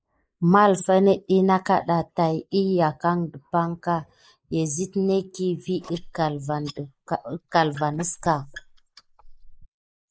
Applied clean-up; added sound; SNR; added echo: neural mask model Resemble Enhance denoiser.